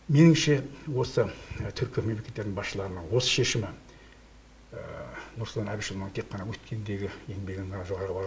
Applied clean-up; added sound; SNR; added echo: none; none; none; none.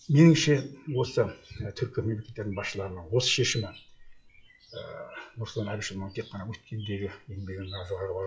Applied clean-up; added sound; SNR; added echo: classical method log-MMSE.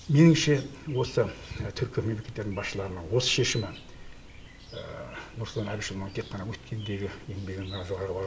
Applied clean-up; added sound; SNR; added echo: none; Chirp, tweet; 19 dB; none.